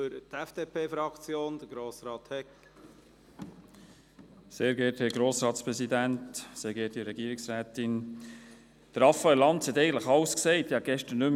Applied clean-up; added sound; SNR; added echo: none; none; none; none.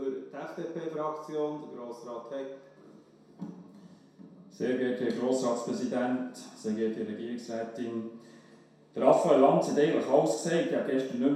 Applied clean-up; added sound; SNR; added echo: none; none; none; reverberation time 0.7 s.